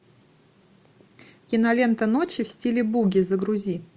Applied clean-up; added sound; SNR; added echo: none; none; none; none.